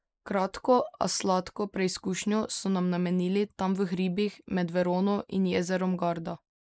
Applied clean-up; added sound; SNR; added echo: neural mask model Resemble Enhance denoiser.